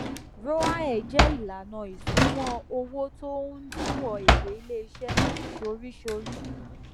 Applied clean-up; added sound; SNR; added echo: none; Drawer open or close; -5 dB; none.